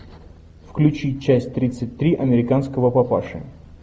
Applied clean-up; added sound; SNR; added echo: none; none; none; none.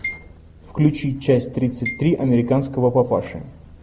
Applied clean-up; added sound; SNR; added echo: none; Marimba, xylophone; 16 dB; none.